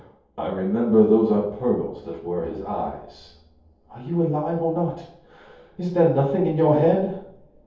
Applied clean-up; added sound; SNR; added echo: none; none; none; reverberation time 0.7 s.